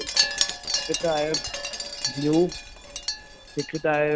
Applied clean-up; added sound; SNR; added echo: none; Wind chime; 2 dB; none.